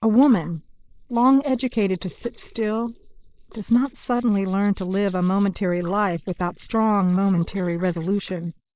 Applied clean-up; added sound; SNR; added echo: neural mask model Resemble Enhance denoiser.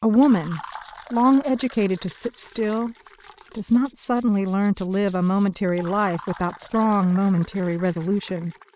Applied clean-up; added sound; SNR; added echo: neural mask model RNNoise.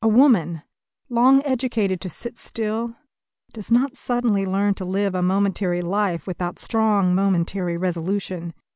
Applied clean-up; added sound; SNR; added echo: none; none; none; none.